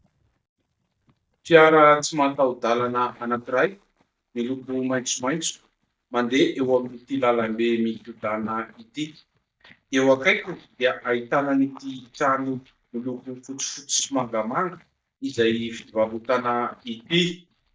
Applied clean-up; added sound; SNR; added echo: neural mask model DeepFilterNet 3.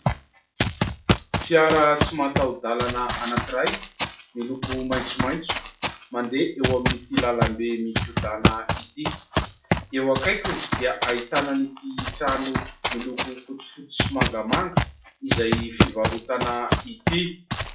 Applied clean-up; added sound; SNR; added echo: classical method WPE with log-MMSE.